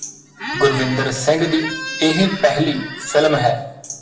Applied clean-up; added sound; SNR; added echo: none; Squeak; 10 dB; reverberation time 0.7 s.